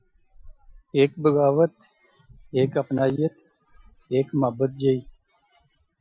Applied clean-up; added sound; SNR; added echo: classical method Wiener filter.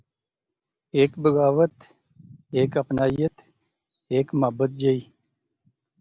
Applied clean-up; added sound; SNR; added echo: none; none; none; none.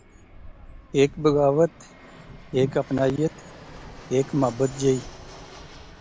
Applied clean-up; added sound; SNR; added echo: none; Fixed-wing aircraft, airplane; 18 dB; none.